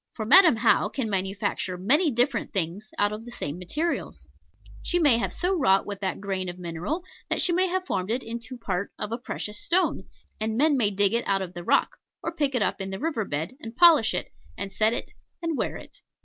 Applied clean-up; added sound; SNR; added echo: none; none; none; none.